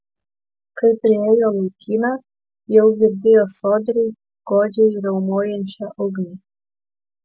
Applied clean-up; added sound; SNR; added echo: none; none; none; none.